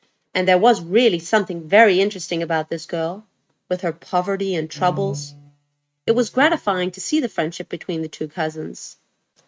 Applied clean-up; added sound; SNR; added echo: neural mask model RNNoise.